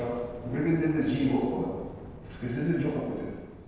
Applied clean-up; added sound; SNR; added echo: none; Fire; 14 dB; reverberation time 1.2 s.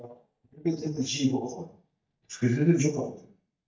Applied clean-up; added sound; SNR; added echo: neural mask model DeepFilterNet 3.